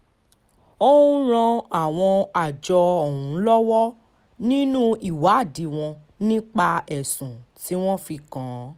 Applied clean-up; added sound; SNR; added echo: none; none; none; none.